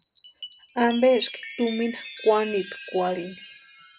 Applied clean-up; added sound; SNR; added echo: none; Chime; 15 dB; none.